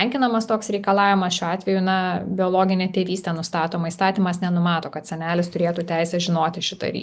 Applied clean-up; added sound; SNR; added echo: none; none; none; none.